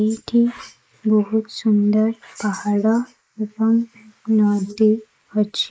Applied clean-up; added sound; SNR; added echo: neural mask model Resemble Enhance denoiser.